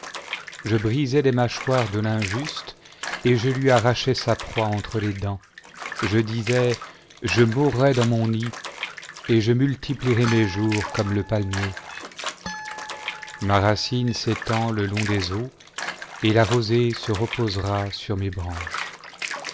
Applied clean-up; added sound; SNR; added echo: none; Bathtub (filling or washing) / Water + Harp; 11 dB; none.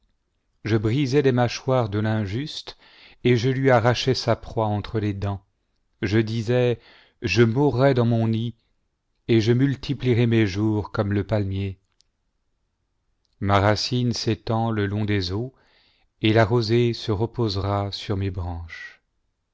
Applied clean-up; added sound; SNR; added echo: none; none; none; none.